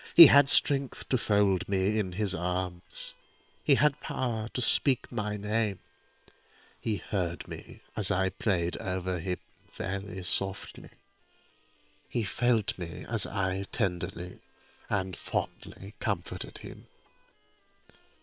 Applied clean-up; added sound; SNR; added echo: neural separator model SepFormer WHAM!.